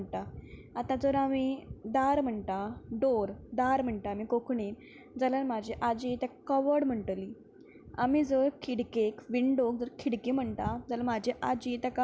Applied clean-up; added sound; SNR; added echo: none; none; none; none.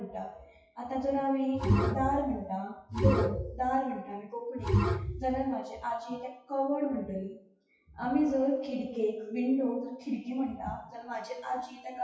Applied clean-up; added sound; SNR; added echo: classical method WPE with log-MMSE.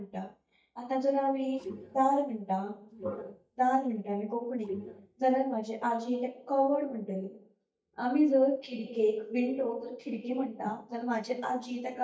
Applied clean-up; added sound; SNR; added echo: neural mask model DeepFilterNet 3.